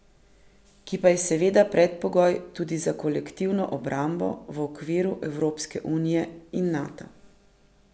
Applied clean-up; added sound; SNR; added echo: none; none; none; none.